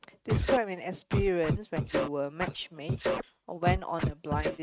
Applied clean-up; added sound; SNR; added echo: neural mask model RNNoise.